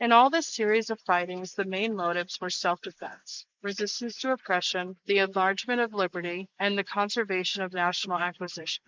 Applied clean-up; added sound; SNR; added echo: neural mask model Resemble Enhance denoiser.